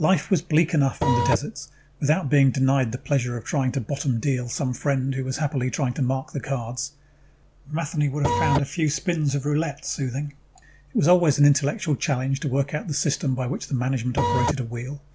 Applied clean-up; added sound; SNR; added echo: none; Printer; -2 dB; none.